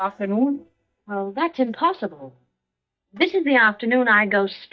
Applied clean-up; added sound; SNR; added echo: neural mask model DeepFilterNet 3.